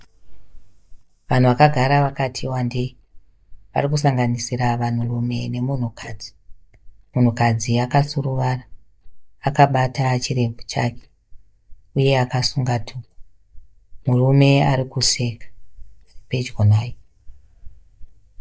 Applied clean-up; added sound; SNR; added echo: neural mask model DeepFilterNet 3.